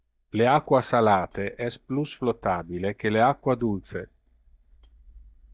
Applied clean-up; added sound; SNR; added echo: neural mask model DeepFilterNet 3.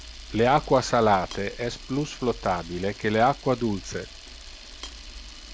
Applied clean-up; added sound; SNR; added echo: none; Camera; 15 dB; none.